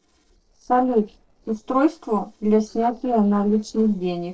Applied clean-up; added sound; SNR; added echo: neural separator model SepFormer DNS4.